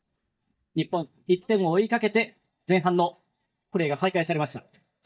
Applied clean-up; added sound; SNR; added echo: neural mask model DeepFilterNet 3.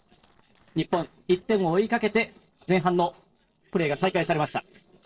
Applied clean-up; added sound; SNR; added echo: neural separator model SepFormer DNS4.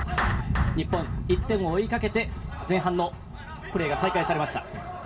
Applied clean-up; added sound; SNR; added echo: none; Clapping; 13 dB; reverberation time 0.2 s.